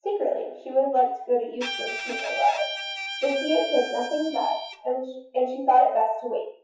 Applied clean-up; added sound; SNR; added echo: classical method WPE with log-MMSE.